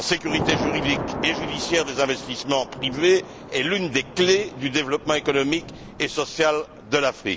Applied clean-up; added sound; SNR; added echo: none; Thunder / Rain; 9 dB; none.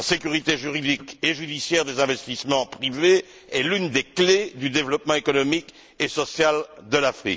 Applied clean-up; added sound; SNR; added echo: none; none; none; none.